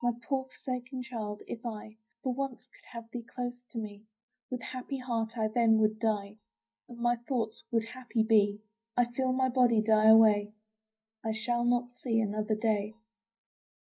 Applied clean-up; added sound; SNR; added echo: neural mask model DeepFilterNet 3.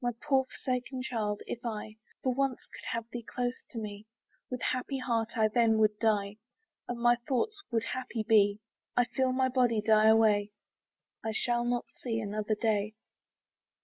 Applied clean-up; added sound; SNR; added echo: none; none; none; none.